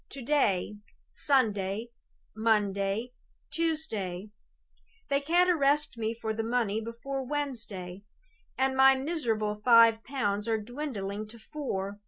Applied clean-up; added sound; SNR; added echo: none; none; none; none.